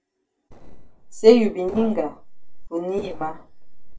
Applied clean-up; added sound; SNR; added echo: neural separator model SepFormer DNS4.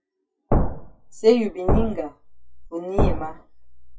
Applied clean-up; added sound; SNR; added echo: classical method WPE with log-MMSE.